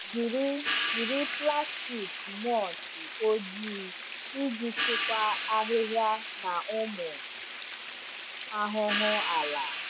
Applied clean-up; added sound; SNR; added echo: none; Water + Crash cymbal / Hi-hat; 0 dB; none.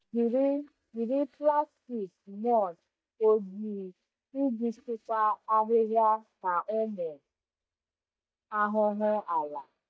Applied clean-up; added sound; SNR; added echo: neural mask model DeepFilterNet 3.